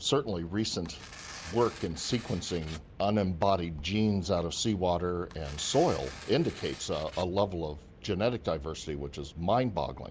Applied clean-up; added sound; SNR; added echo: none; Tearing; 16 dB; none.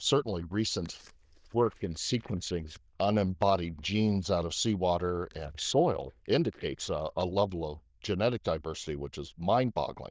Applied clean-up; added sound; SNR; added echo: neural diffusion model UNIVERSE++.